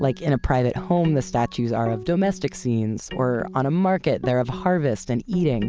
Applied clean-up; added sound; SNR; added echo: none; none; none; none.